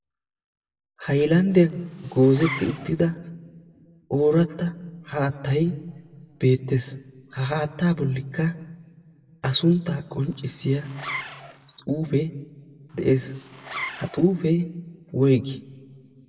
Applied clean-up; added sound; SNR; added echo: none; Zipper (clothing); 13 dB; reverberation time 1.1 s.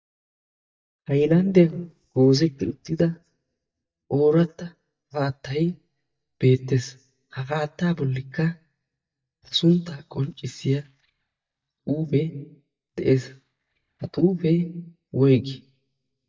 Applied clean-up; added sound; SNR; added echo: neural mask model DeepFilterNet 3.